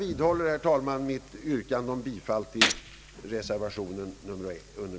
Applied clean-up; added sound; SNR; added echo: none; Gunshot, gunfire; 2 dB; none.